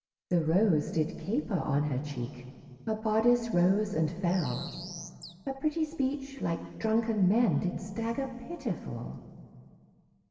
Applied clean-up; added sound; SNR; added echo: none; Bird; 14 dB; reverberation time 2.3 s.